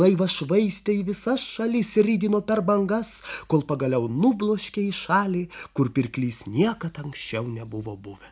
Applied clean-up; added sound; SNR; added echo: none; none; none; none.